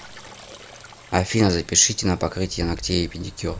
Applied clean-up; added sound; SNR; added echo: none; Stream; 17 dB; none.